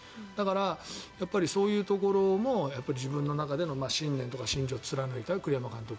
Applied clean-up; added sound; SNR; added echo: none; none; none; none.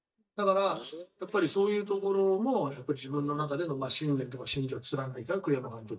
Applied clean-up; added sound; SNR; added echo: neural mask model DeepFilterNet 3.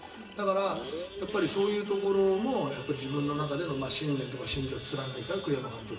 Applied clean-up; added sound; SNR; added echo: none; Idling / Sawing / Accelerating, revving, vroom; 11 dB; reverberation time 0.7 s.